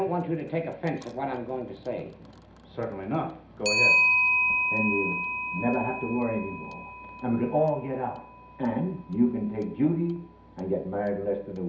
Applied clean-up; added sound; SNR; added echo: none; Clock; 1 dB; reverberation time 0.5 s.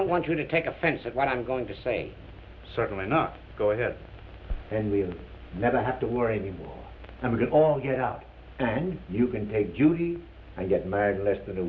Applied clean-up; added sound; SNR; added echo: none; none; none; none.